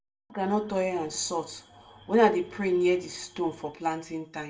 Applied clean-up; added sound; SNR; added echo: none; none; none; reverberation time 0.3 s.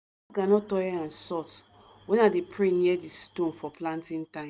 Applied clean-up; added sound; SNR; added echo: none; none; none; none.